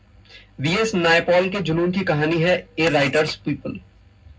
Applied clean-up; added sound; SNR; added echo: none; Writing; 18 dB; reverberation time 0.3 s.